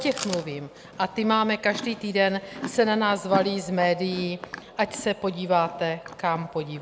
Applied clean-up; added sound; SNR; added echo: none; Chewing, mastication; 14 dB; none.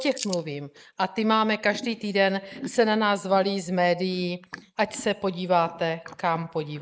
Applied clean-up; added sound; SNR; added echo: neural mask model Resemble Enhance denoiser.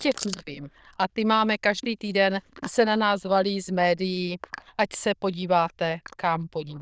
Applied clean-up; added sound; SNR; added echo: neural diffusion model UNIVERSE++.